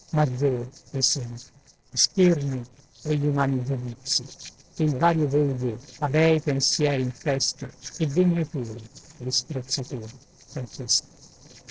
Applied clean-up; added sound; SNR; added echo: neural separator model SepFormer DNS4.